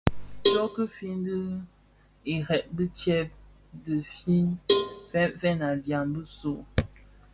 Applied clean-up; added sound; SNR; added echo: none; Cowbell; 4 dB; none.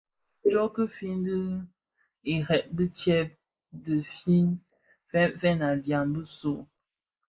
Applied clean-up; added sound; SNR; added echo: neural mask model Resemble Enhance denoiser.